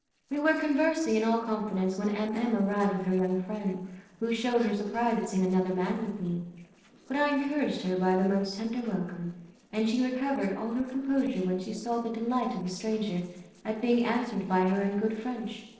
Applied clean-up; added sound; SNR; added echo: neural separator model SepFormer DNS4.